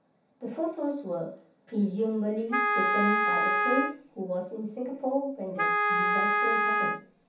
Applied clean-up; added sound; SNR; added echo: none; Wind instrument, woodwind instrument; -4 dB; reverberation time 0.7 s.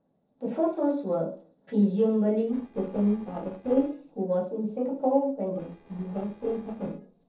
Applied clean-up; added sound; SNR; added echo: neural separator model SepFormer DNS4.